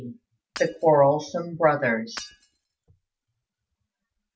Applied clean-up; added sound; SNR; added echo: none; Shatter / Hammer; 19 dB; none.